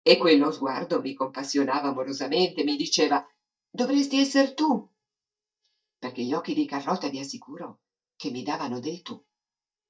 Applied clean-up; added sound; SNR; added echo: neural mask model DeepFilterNet 3.